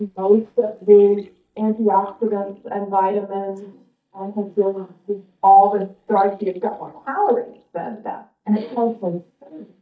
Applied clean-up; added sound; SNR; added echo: neural mask model DeepFilterNet 3.